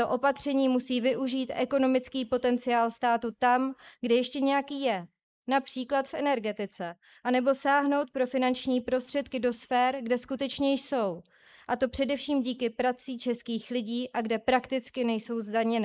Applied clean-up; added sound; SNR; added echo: neural mask model Resemble Enhance denoiser.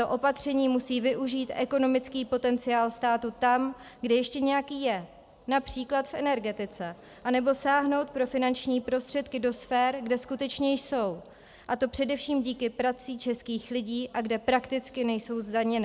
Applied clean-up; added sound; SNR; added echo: none; none; none; none.